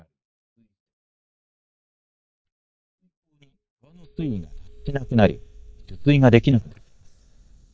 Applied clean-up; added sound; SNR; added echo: neural mask model DeepFilterNet 3.